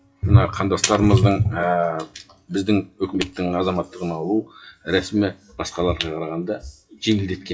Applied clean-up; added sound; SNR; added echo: classical method WPE with log-MMSE.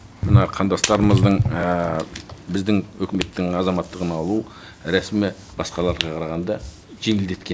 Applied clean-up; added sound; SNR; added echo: none; none; none; none.